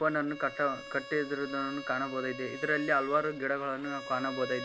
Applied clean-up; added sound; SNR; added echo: none; Bowed string instrument; 12 dB; none.